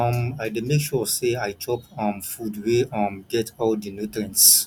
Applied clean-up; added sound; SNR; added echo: none; none; none; none.